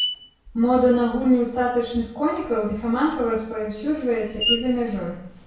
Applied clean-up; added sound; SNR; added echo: none; Screech; 11 dB; reverberation time 0.6 s.